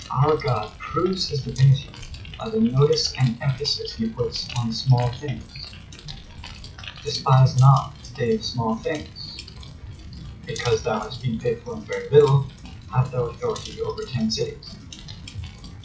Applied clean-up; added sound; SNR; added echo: classical method WPE with log-MMSE.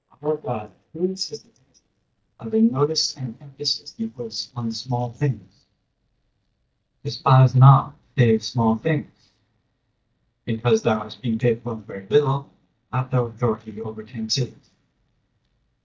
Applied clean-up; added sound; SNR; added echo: neural mask model DeepFilterNet 3.